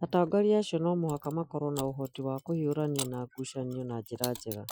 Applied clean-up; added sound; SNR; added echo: classical method Wiener filter.